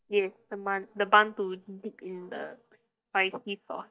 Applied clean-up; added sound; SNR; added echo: neural mask model DeepFilterNet 3.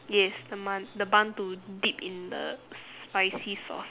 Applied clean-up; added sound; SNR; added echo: none; none; none; none.